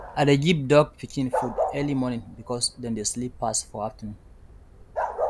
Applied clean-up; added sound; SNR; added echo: none; Bark; 8 dB; none.